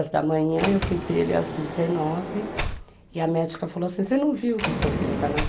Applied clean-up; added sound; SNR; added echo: none; Sliding door; 6 dB; none.